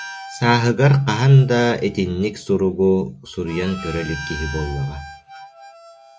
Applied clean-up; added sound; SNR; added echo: none; Harmonica; 17 dB; none.